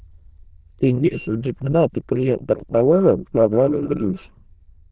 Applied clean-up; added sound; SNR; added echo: neural diffusion model UNIVERSE++.